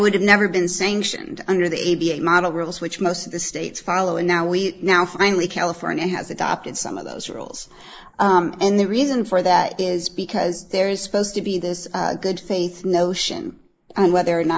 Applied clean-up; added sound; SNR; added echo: neural mask model Resemble Enhance denoiser.